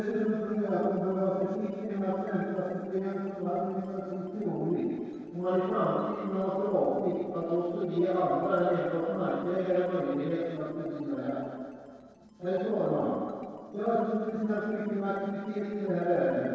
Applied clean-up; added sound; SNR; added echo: neural separator model SepFormer DNS4.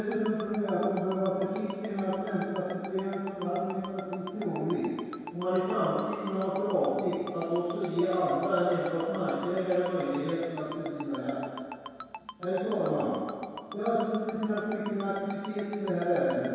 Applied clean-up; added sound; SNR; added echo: none; Ringtone; 14 dB; reverberation time 2.0 s.